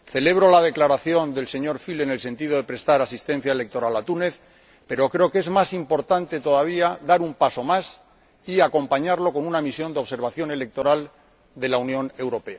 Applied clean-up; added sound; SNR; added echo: none; none; none; none.